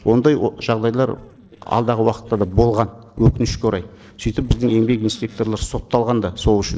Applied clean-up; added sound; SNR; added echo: neural separator model SepFormer DNS4.